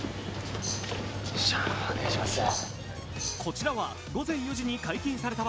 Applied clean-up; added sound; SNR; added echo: none; Tambourine; 6 dB; none.